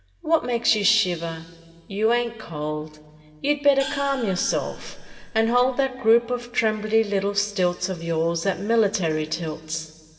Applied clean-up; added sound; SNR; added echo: none; Gong; 13 dB; reverberation time 1.7 s.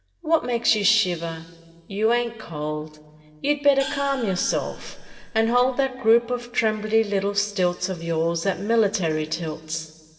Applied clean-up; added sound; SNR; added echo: neural separator model SepFormer DNS4.